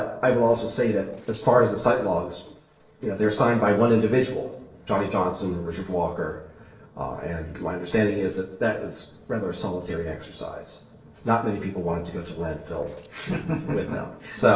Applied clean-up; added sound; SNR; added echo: neural separator model SepFormer DNS4.